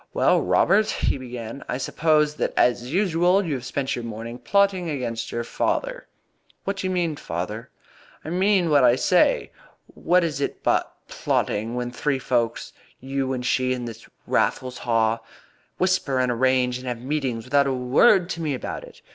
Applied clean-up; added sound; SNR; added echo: none; none; none; none.